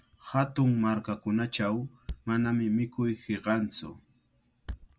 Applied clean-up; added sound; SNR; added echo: none; Thump, thud; 19 dB; none.